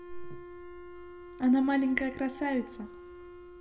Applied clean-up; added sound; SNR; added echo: none; Wind instrument, woodwind instrument; 15 dB; reverberation time 0.7 s.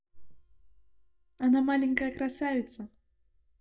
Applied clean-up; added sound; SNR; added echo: neural mask model DeepFilterNet 3.